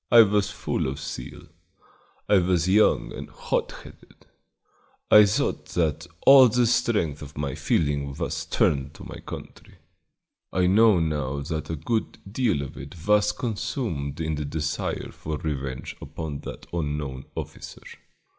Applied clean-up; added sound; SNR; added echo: none; none; none; none.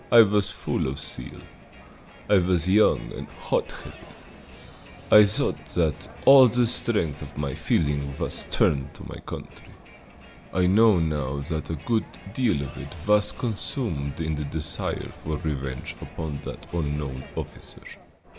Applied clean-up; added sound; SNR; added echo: none; Crowd; 19 dB; none.